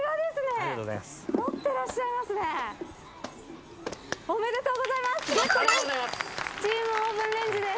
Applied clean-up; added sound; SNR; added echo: none; none; none; none.